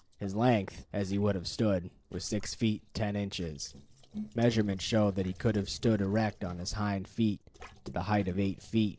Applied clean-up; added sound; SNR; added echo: neural separator model SepFormer DNS4.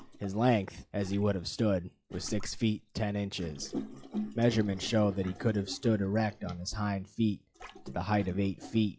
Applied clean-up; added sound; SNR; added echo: classical method log-MMSE.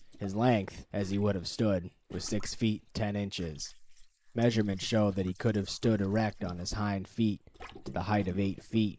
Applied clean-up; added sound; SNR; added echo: neural mask model Resemble Enhance denoiser.